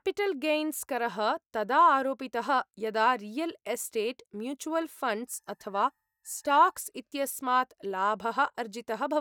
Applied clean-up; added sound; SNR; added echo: neural mask model DeepFilterNet 3.